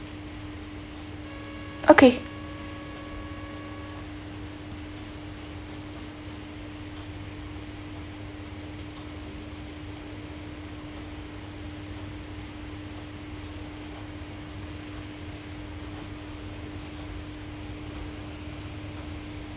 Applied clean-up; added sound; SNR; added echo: none; Trumpet; 17 dB; none.